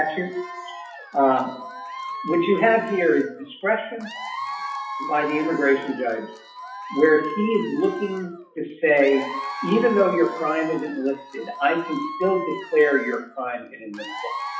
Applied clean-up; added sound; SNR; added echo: classical method WPE with log-MMSE.